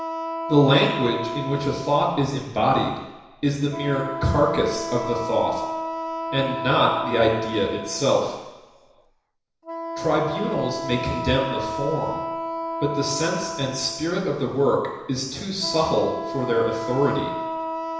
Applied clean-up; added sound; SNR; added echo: none; Wind instrument, woodwind instrument; 7 dB; reverberation time 1.0 s.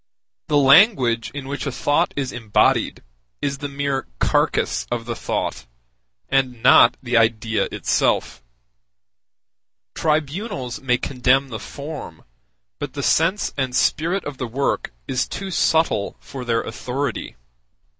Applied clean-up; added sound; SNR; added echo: none; none; none; none.